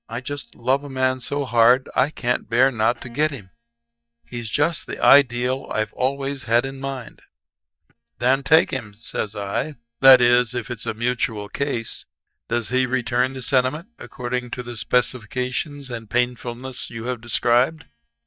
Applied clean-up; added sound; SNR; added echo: neural mask model DeepFilterNet 3.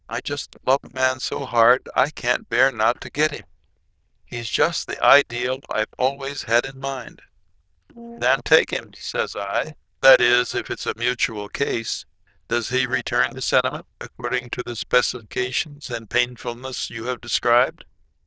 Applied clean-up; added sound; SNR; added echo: neural diffusion model UNIVERSE++.